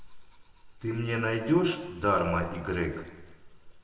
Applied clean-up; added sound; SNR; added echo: none; Domestic sounds, home sounds; 19 dB; reverberation time 1.0 s.